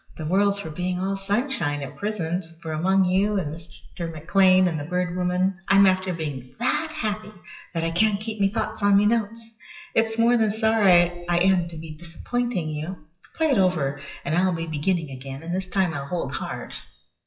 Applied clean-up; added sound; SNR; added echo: classical method WPE with log-MMSE.